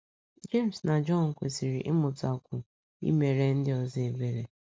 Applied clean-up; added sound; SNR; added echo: none; none; none; none.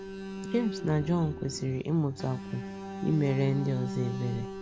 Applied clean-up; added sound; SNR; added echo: none; Alarm; 8 dB; none.